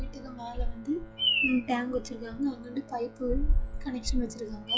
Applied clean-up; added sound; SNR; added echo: classical method log-MMSE.